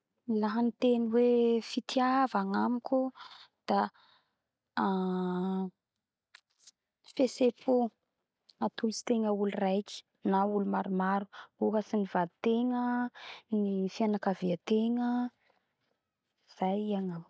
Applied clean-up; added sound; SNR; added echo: none; none; none; none.